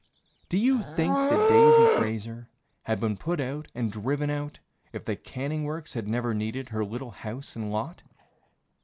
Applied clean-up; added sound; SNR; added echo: none; Livestock, farm animals, working animals; -1 dB; none.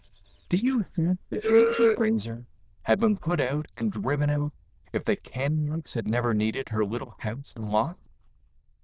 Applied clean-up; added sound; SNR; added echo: neural diffusion model UNIVERSE++.